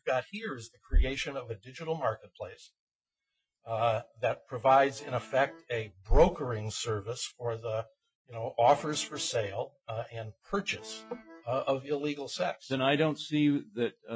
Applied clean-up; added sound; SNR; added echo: classical method Wiener filter.